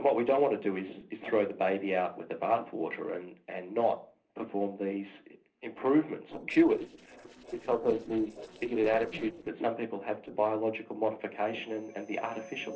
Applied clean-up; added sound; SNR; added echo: neural separator model SepFormer DNS4.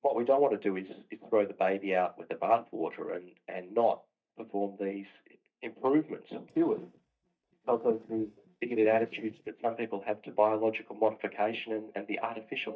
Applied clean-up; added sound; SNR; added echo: neural mask model DeepFilterNet 3.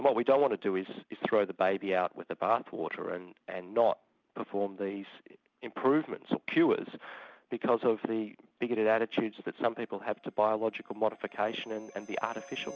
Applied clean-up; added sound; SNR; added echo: none; none; none; none.